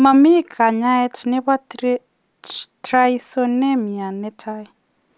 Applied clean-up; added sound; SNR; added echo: none; none; none; none.